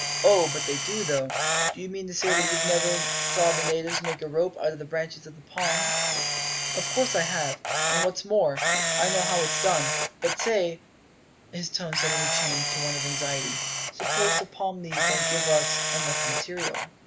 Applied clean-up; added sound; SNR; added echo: none; Camera; -1 dB; none.